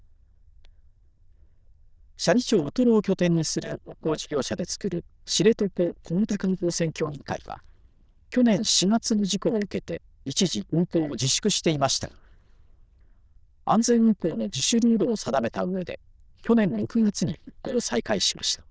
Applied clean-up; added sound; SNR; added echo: neural diffusion model UNIVERSE++.